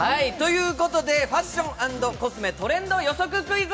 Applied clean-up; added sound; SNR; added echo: none; none; none; none.